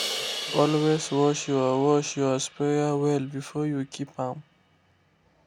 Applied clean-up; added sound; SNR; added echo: none; Crash cymbal; 13 dB; none.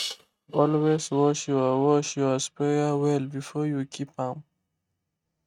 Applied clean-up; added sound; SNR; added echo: neural mask model RNNoise.